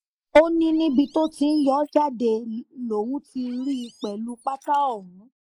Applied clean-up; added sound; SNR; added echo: neural mask model Resemble Enhance denoiser.